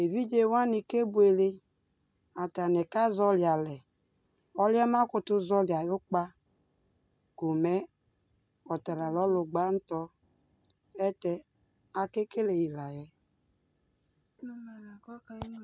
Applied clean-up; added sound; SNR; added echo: none; none; none; none.